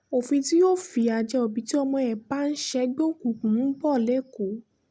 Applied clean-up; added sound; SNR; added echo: none; none; none; none.